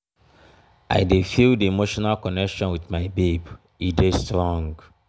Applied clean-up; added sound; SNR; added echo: none; none; none; none.